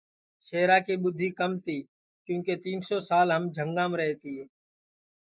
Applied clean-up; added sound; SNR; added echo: neural mask model Resemble Enhance denoiser.